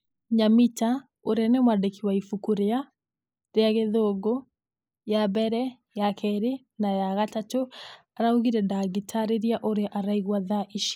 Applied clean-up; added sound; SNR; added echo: neural mask model Resemble Enhance denoiser.